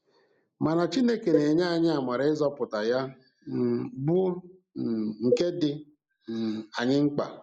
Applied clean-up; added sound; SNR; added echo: neural mask model Resemble Enhance denoiser.